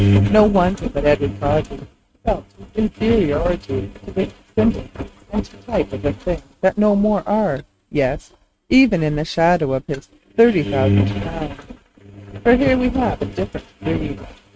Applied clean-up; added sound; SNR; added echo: neural mask model RNNoise.